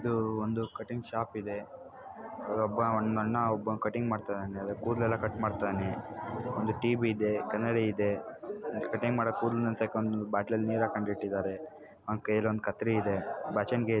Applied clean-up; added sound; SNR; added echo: none; none; none; none.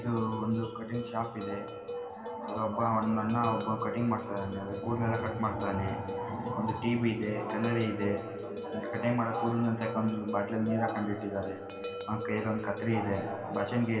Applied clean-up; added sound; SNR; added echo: none; Bell; 10 dB; reverberation time 2.4 s.